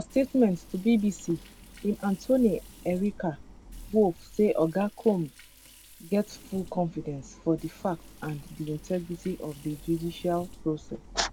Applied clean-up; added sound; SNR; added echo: none; Liquid + Idling; 19 dB; none.